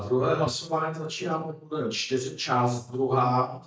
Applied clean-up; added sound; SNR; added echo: neural mask model DeepFilterNet 3.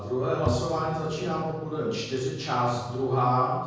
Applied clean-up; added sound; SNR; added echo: none; Bowed string instrument; 10 dB; reverberation time 1.3 s.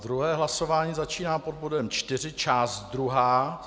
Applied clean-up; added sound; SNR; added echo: none; none; none; none.